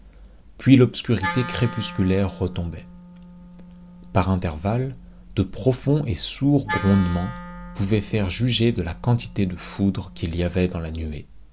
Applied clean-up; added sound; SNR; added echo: none; Wind instrument, woodwind instrument; 15 dB; none.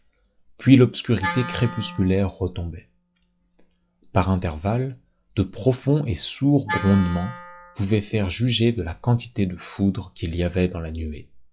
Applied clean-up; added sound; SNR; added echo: classical method log-MMSE.